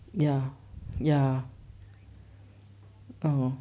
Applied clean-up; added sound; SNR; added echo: none; none; none; none.